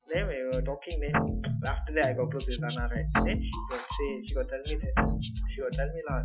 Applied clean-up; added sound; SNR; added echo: classical method Wiener filter.